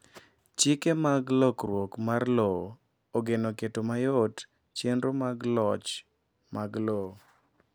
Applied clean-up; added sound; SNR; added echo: none; none; none; none.